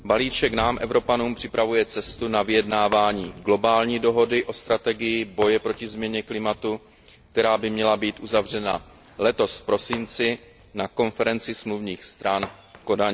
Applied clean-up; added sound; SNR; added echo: none; Thunder + Shatter; 20 dB; none.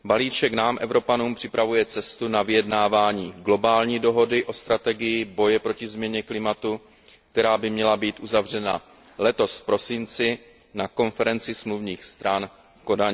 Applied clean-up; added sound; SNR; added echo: none; none; none; none.